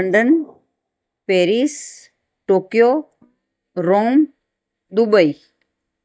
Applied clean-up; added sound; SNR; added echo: neural mask model DeepFilterNet 3.